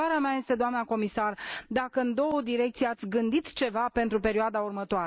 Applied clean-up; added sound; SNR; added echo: neural mask model Resemble Enhance denoiser.